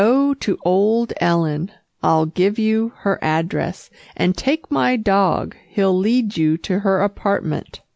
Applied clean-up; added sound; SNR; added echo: none; none; none; none.